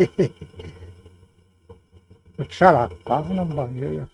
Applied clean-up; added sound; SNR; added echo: neural mask model RNNoise.